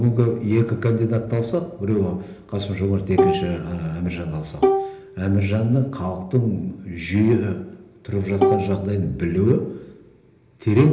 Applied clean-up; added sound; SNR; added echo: none; Bowed string instrument; 3 dB; reverberation time 1.0 s.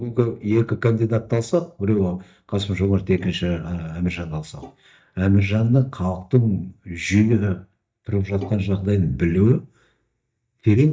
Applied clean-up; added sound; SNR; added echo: neural mask model DeepFilterNet 3.